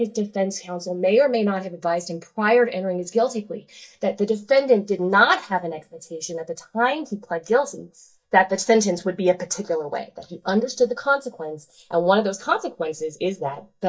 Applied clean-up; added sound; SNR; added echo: neural mask model DeepFilterNet 3.